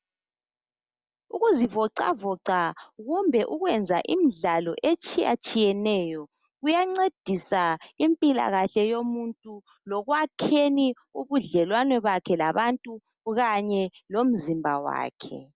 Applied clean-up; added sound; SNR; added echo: none; none; none; none.